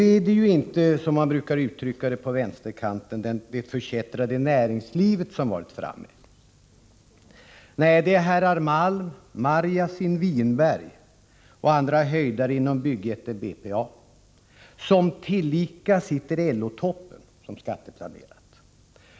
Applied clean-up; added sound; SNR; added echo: none; none; none; none.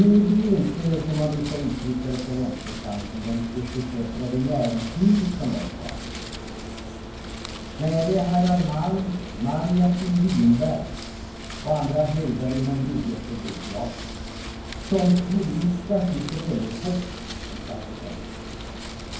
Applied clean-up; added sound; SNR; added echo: none; Wind; 10 dB; reverberation time 0.9 s.